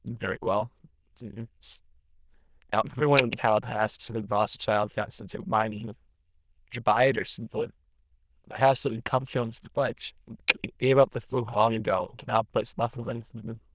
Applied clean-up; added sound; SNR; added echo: neural diffusion model UNIVERSE++.